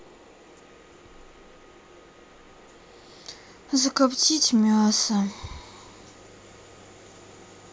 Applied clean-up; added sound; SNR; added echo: none; none; none; none.